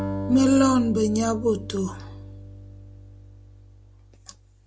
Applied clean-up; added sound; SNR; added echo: none; Acoustic guitar; 10 dB; none.